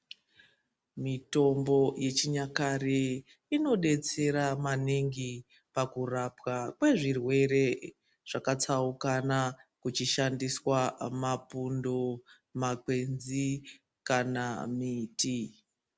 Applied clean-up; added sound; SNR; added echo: none; none; none; none.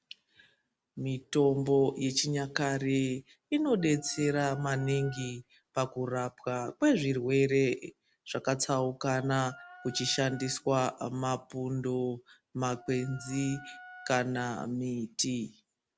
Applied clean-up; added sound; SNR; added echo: none; Wind instrument, woodwind instrument; 20 dB; none.